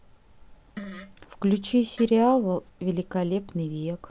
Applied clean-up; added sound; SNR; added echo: none; Fart; 19 dB; none.